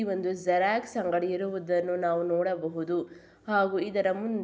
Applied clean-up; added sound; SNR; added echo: none; none; none; none.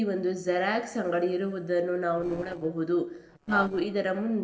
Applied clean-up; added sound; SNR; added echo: neural separator model SepFormer DNS4.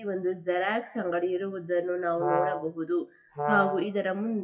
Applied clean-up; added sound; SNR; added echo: classical method WPE with log-MMSE.